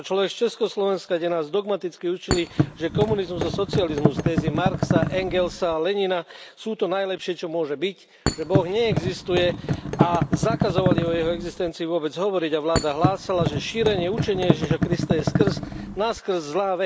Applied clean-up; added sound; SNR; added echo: none; Thump, thud; 0 dB; none.